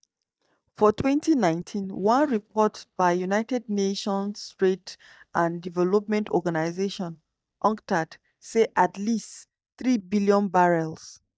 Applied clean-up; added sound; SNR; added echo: neural mask model DeepFilterNet 3.